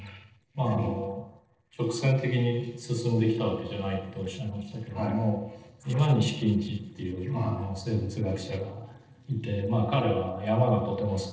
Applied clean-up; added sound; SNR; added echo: neural separator model SepFormer DNS4.